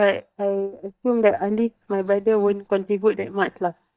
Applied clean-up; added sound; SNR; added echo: neural mask model DeepFilterNet 3.